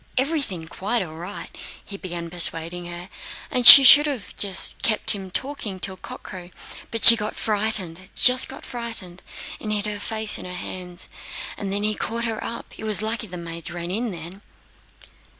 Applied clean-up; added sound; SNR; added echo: none; none; none; none.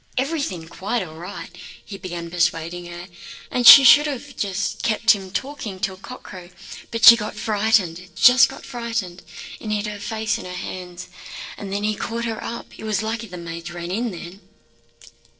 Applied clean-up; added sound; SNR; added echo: neural separator model SepFormer DNS4.